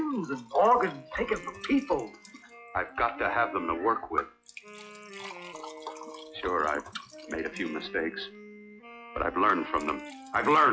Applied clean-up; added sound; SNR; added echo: classical method log-MMSE.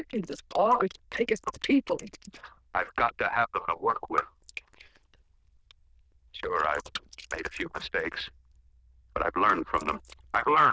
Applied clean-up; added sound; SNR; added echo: neural diffusion model UNIVERSE++.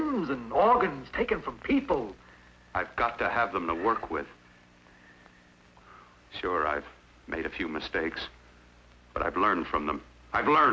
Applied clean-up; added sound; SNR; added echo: none; none; none; none.